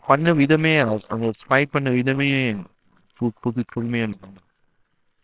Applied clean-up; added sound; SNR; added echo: neural separator model SepFormer WHAMR!.